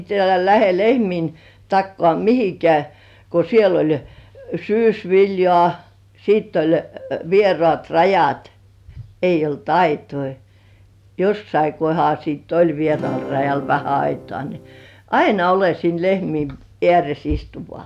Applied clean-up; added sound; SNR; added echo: none; Acoustic guitar / Strum; 13 dB; none.